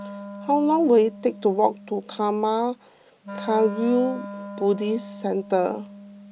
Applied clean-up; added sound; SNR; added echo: none; Wind instrument, woodwind instrument; 14 dB; none.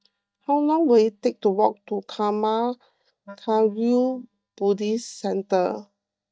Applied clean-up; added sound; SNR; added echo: neural mask model DeepFilterNet 3.